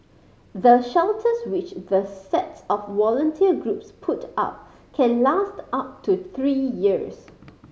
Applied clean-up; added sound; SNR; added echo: none; none; none; none.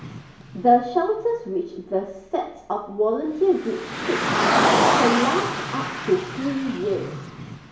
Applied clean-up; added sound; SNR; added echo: none; Car; 2 dB; reverberation time 0.5 s.